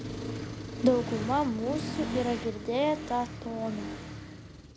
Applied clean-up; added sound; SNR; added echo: none; Accelerating, revving, vroom; 6 dB; none.